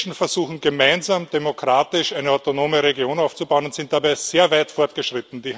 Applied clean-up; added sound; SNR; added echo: none; none; none; none.